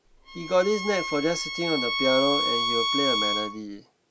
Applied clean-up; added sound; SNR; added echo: none; Bowed string instrument; 1 dB; none.